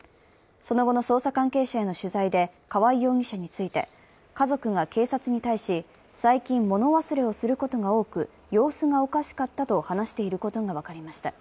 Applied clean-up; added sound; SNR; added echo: none; none; none; none.